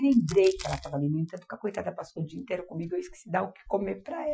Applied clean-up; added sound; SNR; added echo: classical method Wiener filter.